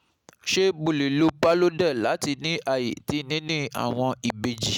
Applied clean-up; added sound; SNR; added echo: none; none; none; none.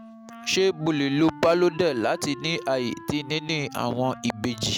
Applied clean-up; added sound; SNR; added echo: none; Wind instrument, woodwind instrument; 17 dB; none.